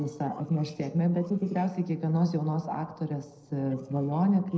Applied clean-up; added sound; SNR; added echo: neural separator model SepFormer DNS4.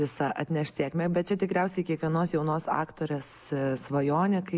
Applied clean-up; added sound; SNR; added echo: none; none; none; none.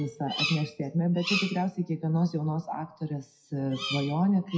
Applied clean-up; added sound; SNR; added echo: classical method WPE with log-MMSE.